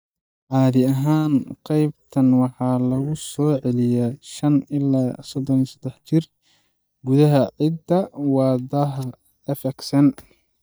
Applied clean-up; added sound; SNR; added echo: neural mask model DeepFilterNet 3.